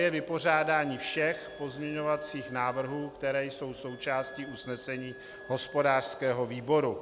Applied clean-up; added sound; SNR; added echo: none; Wind instrument, woodwind instrument + Wind instrument, woodwind instrument; 19 dB; none.